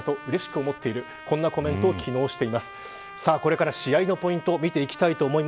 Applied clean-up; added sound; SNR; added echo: none; Trumpet; 16 dB; none.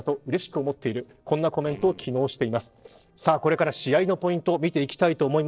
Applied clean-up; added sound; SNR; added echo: neural separator model SepFormer DNS4.